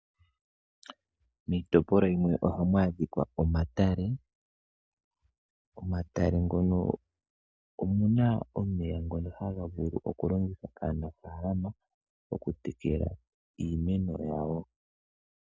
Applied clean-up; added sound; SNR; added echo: none; none; none; none.